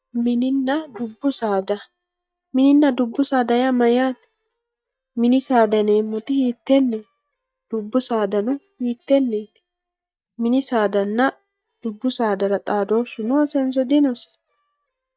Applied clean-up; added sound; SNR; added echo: neural mask model DeepFilterNet 3.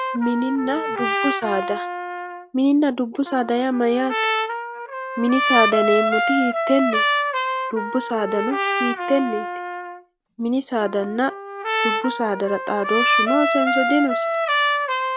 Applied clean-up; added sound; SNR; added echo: none; Trumpet; 1 dB; none.